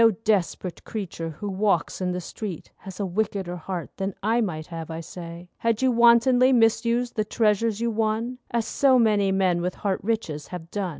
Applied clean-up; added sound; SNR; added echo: none; none; none; none.